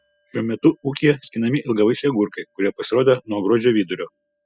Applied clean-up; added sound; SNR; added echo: classical method spectral subtraction.